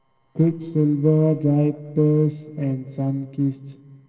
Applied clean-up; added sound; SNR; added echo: neural separator model SepFormer DNS4.